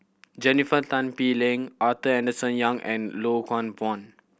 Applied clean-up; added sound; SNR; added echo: none; none; none; none.